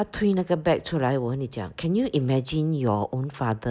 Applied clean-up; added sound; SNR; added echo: none; none; none; none.